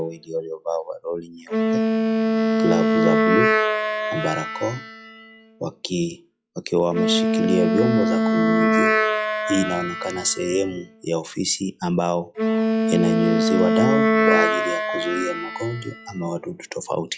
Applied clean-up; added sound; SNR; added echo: classical method log-MMSE.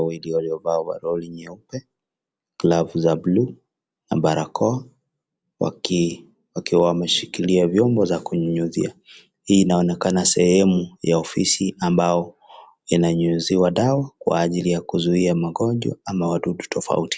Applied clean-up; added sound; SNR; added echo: none; none; none; none.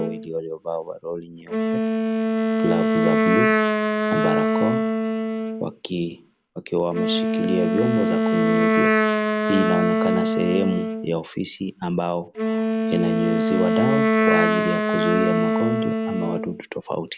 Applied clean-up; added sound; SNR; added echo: none; Wind instrument, woodwind instrument; -5 dB; none.